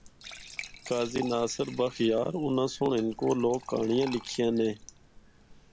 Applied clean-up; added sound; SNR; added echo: none; Fill (with liquid) / Trickle, dribble / Glass; 17 dB; none.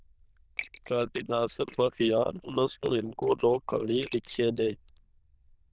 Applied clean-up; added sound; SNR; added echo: neural diffusion model UNIVERSE++.